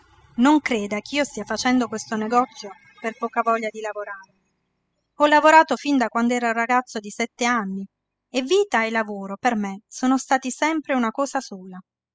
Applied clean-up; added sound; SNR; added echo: classical method spectral subtraction.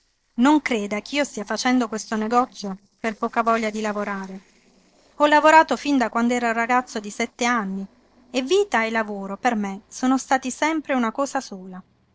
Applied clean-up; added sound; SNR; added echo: neural separator model SepFormer DNS4.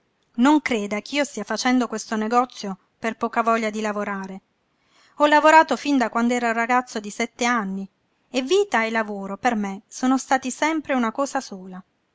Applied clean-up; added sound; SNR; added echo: none; none; none; none.